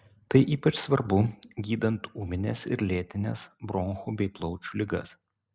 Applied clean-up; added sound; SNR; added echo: none; none; none; none.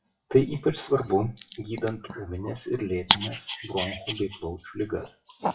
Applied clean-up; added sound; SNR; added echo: classical method WPE with log-MMSE.